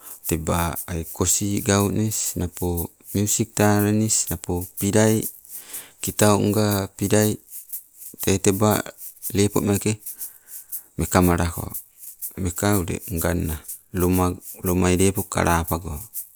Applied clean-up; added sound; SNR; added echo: none; Rattle (instrument); 14 dB; none.